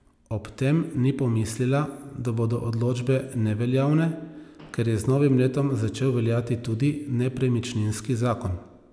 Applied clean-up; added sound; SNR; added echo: none; none; none; none.